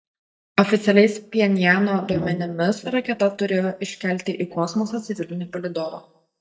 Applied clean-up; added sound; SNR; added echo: neural mask model DeepFilterNet 3.